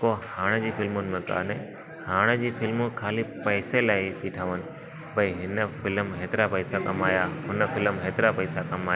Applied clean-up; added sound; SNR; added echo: none; none; none; none.